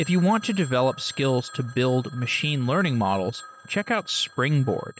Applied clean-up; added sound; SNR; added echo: neural mask model RNNoise.